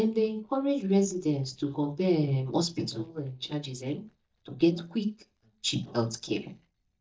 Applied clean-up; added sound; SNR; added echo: neural mask model DeepFilterNet 3.